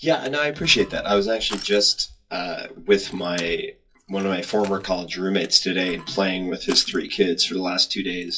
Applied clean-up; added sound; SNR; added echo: classical method WPE with log-MMSE.